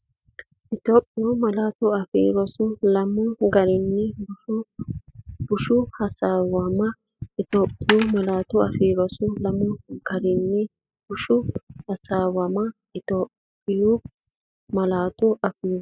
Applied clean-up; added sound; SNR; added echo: classical method spectral subtraction.